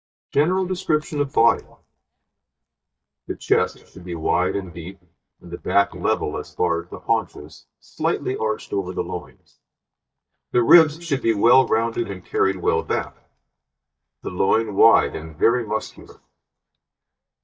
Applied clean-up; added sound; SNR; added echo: neural mask model DeepFilterNet 3.